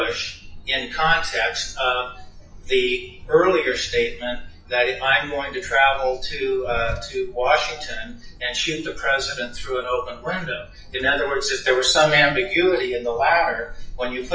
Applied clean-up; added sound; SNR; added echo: classical method WPE with log-MMSE.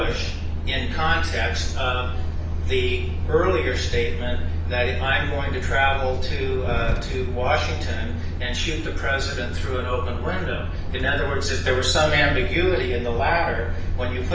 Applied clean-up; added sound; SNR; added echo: none; Truck; 2 dB; reverberation time 0.6 s.